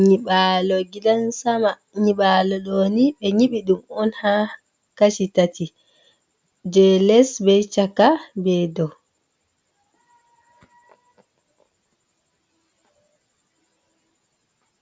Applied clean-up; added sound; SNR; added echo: none; none; none; none.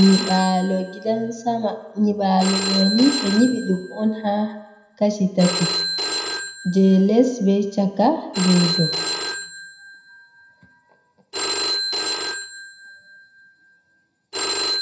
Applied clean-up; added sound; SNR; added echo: none; Telephone; 7 dB; reverberation time 0.8 s.